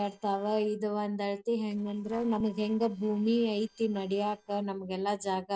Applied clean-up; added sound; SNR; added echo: neural separator model SepFormer DNS4.